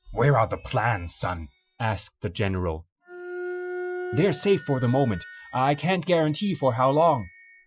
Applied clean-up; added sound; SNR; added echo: classical method Wiener filter.